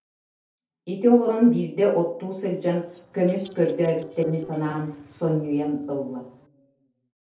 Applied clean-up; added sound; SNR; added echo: neural separator model SepFormer DNS4.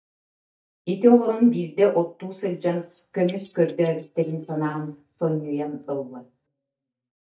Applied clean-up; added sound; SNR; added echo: neural mask model DeepFilterNet 3.